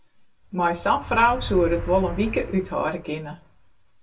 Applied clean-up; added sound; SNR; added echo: none; Motor vehicle (road); 11 dB; reverberation time 0.2 s.